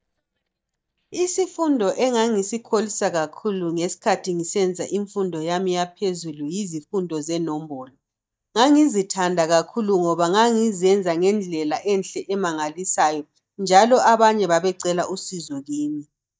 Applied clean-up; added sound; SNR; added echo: neural mask model DeepFilterNet 3.